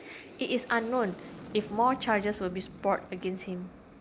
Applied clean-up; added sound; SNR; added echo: none; Aircraft; 15 dB; none.